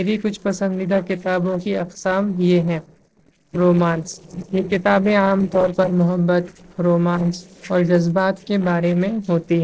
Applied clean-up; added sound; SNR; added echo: neural separator model SepFormer DNS4.